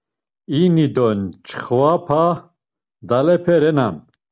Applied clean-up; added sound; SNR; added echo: none; none; none; none.